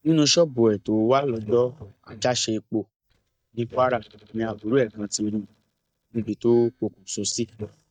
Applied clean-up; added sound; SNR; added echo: neural mask model DeepFilterNet 3.